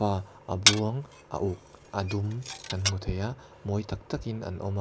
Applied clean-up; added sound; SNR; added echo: none; Glass; 0 dB; none.